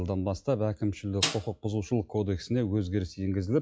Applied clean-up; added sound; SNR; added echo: classical method log-MMSE.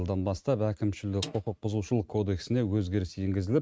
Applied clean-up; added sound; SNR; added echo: neural mask model RNNoise.